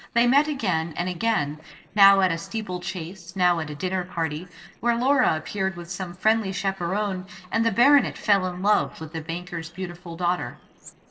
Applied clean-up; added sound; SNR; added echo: neural separator model SepFormer DNS4.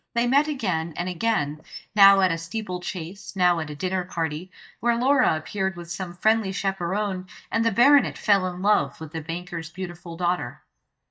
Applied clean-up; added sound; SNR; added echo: neural mask model DeepFilterNet 3.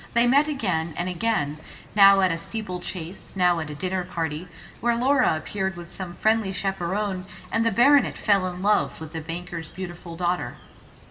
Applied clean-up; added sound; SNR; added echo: none; Chirp, tweet; 14 dB; reverberation time 0.7 s.